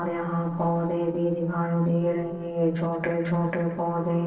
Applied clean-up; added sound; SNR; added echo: neural separator model SepFormer DNS4.